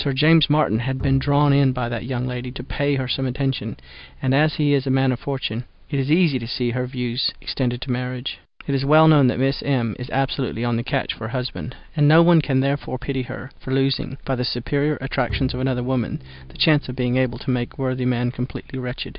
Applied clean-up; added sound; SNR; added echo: none; Bowed string instrument; 16 dB; none.